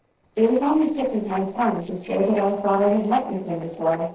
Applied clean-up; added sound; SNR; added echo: neural separator model SepFormer DNS4.